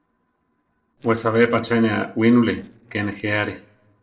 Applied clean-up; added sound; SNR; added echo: neural separator model SepFormer DNS4.